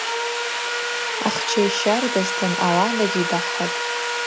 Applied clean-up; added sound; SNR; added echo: none; Sawing; 0 dB; none.